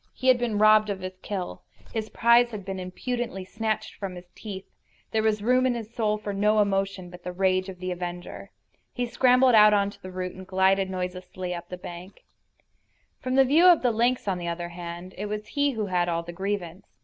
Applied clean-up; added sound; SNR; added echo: none; none; none; none.